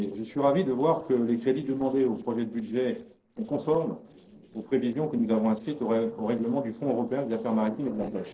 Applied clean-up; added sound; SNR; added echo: neural separator model SepFormer DNS4.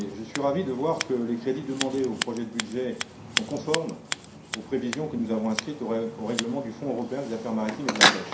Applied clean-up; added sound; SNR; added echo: none; Scissors; 2 dB; reverberation time 0.5 s.